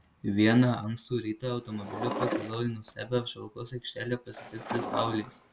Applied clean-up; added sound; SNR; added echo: none; Drawer open or close; 9 dB; none.